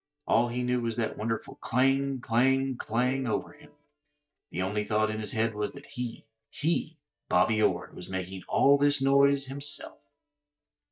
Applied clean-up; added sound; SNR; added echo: neural mask model DeepFilterNet 3.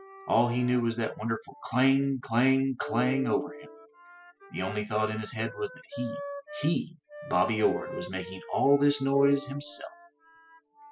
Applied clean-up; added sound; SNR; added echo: classical method spectral subtraction.